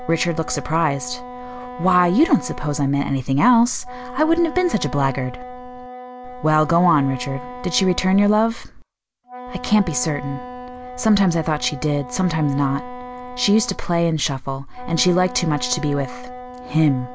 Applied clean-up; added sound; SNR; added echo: none; Wind instrument, woodwind instrument; 14 dB; none.